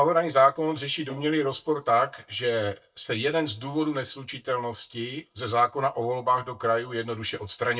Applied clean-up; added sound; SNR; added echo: neural mask model DeepFilterNet 3.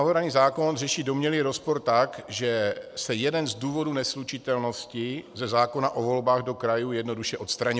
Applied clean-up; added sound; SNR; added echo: none; none; none; none.